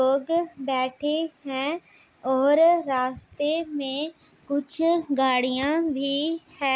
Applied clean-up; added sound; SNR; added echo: none; none; none; none.